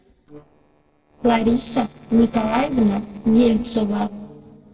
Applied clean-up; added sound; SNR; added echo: neural separator model SepFormer DNS4.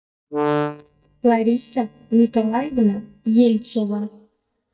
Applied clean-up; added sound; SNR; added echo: neural mask model DeepFilterNet 3.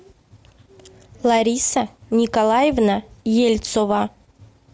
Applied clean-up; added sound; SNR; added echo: none; none; none; none.